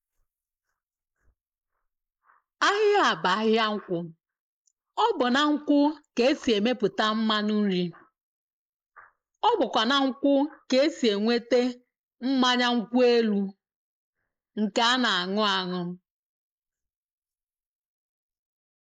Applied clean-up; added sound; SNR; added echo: neural mask model Resemble Enhance denoiser.